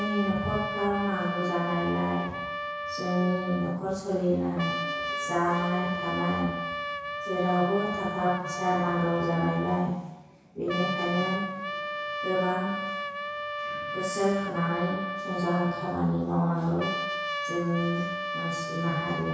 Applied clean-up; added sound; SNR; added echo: none; Trumpet; 5 dB; reverberation time 1.1 s.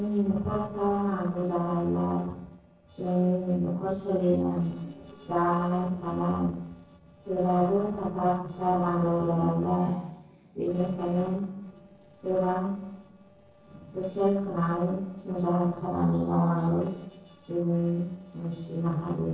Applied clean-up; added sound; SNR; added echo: neural separator model SepFormer DNS4.